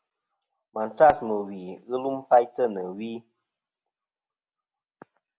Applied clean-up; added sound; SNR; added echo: none; none; none; none.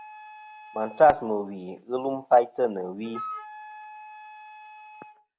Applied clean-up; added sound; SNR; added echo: none; Wind instrument, woodwind instrument; 17 dB; none.